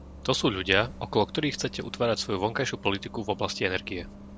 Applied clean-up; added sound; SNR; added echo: none; Bus; 16 dB; none.